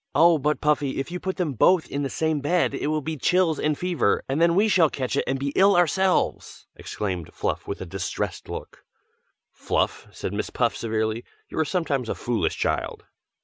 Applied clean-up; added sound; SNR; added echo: none; none; none; none.